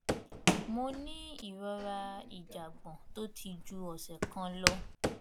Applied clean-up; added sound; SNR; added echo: none; Walk, footsteps; -4 dB; none.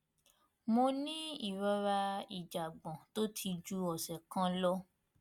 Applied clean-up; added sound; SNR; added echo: none; none; none; none.